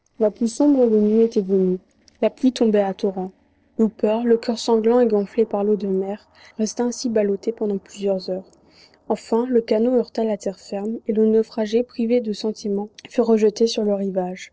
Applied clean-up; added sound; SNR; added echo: neural separator model SepFormer DNS4.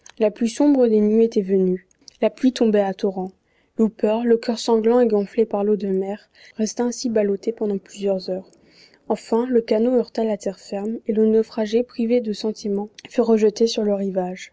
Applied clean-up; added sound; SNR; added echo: none; none; none; none.